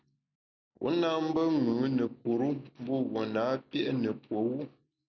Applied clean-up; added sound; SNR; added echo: none; none; none; none.